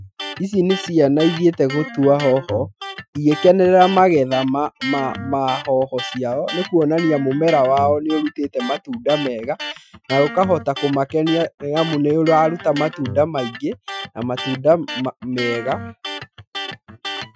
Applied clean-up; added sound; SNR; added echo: classical method Wiener filter.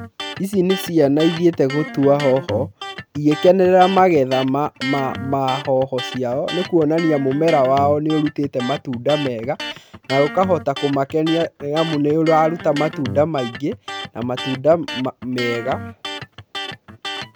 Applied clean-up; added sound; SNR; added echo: none; Electric guitar; 12 dB; none.